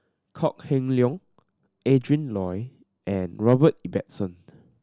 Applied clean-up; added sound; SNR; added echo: none; none; none; none.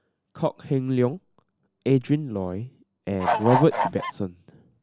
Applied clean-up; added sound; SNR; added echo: none; Bird / Fowl; -1 dB; none.